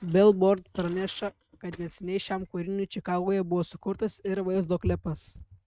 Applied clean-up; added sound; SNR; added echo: neural mask model RNNoise.